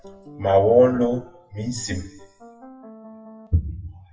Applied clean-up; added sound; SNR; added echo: classical method WPE with log-MMSE.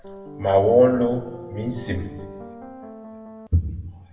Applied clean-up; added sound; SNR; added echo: none; Piano; 15 dB; reverberation time 1.0 s.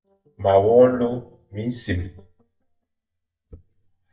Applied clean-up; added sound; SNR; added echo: neural mask model DeepFilterNet 3.